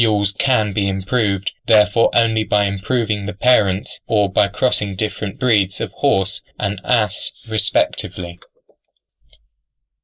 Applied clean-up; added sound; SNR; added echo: neural mask model Resemble Enhance denoiser.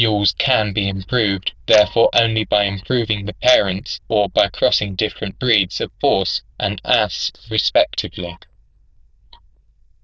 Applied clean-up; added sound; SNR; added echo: neural diffusion model UNIVERSE++.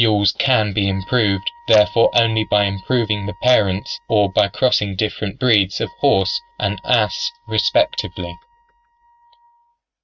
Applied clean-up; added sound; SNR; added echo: neural mask model RNNoise.